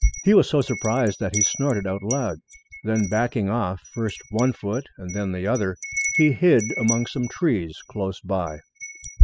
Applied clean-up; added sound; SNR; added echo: classical method spectral subtraction.